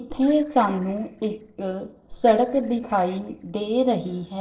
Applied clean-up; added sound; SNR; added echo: neural separator model SepFormer DNS4.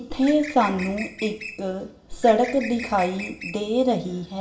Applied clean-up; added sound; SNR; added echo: none; Bird; 13 dB; reverberation time 0.2 s.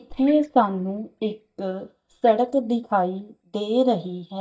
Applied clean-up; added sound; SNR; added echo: neural mask model DeepFilterNet 3.